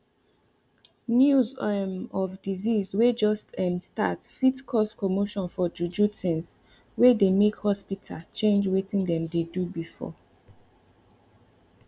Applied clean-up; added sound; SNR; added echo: none; none; none; none.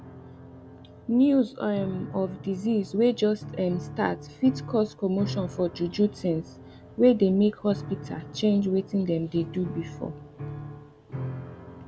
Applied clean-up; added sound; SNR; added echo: none; Piano; 13 dB; none.